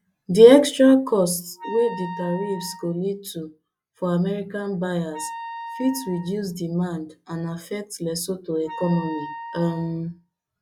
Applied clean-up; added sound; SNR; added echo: classical method log-MMSE.